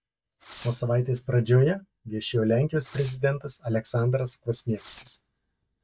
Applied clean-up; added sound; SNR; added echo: neural mask model DeepFilterNet 3.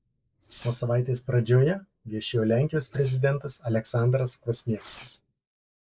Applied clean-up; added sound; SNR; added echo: neural mask model Resemble Enhance denoiser.